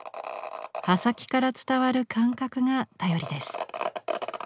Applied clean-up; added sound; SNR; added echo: none; none; none; none.